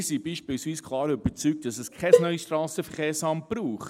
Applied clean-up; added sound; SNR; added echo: none; Cowbell; -4 dB; none.